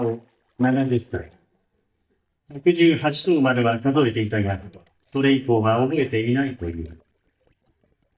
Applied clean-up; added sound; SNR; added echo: neural mask model DeepFilterNet 3.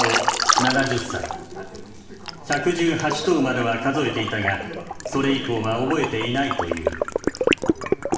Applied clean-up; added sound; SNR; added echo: none; Liquid; 2 dB; reverberation time 0.9 s.